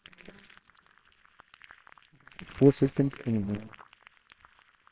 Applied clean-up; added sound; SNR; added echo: neural separator model SepFormer WHAMR!.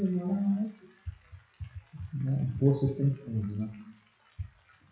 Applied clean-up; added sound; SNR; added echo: classical method WPE with log-MMSE.